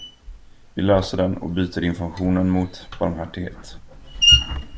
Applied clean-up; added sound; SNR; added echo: none; Screech; 2 dB; none.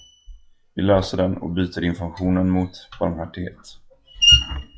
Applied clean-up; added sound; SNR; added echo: classical method log-MMSE.